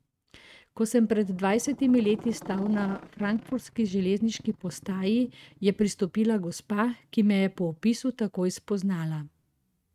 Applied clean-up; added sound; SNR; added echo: neural mask model RNNoise.